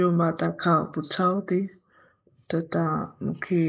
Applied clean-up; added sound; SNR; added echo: neural mask model Resemble Enhance denoiser.